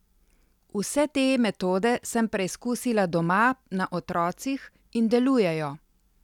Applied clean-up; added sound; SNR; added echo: none; none; none; none.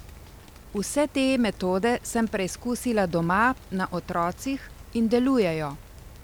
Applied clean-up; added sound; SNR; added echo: none; Rain; 19 dB; none.